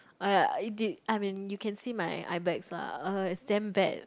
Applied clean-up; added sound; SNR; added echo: neural mask model Resemble Enhance denoiser.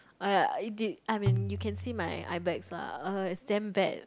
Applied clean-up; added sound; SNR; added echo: none; Tabla; 3 dB; none.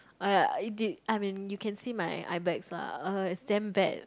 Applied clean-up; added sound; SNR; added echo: none; none; none; none.